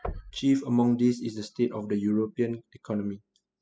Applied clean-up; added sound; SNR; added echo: classical method spectral subtraction.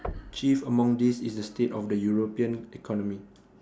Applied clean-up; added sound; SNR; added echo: none; Knock; 17 dB; none.